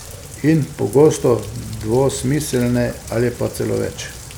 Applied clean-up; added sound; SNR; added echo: none; Rain; 16 dB; none.